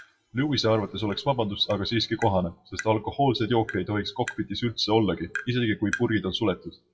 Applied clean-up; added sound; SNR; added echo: classical method WPE with log-MMSE.